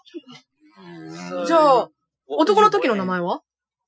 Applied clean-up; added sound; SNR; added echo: classical method Wiener filter.